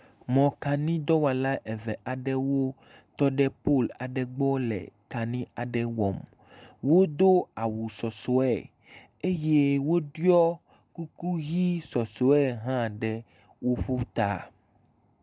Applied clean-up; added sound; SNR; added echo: none; none; none; none.